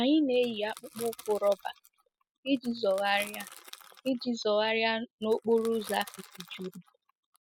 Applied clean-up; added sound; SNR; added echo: classical method spectral subtraction.